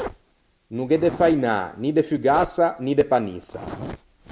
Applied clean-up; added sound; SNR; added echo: none; Zipper (clothing); 14 dB; none.